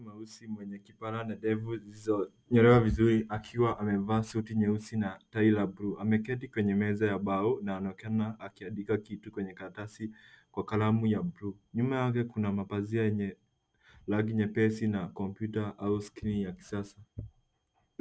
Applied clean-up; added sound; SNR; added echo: none; none; none; none.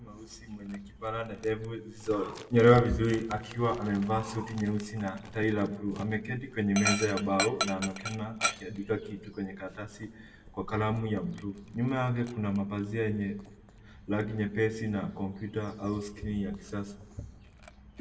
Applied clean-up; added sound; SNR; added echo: none; Dog; 11 dB; reverberation time 0.7 s.